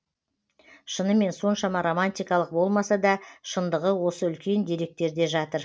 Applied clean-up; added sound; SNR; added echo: none; none; none; none.